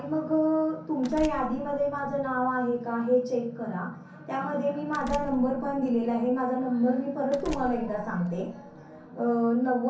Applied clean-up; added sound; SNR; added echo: none; Door; 16 dB; reverberation time 0.6 s.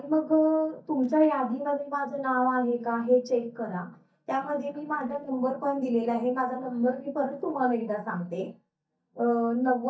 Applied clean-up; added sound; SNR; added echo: neural mask model DeepFilterNet 3.